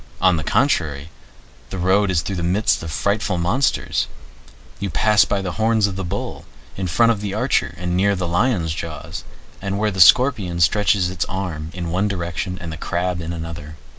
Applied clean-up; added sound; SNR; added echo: none; none; none; none.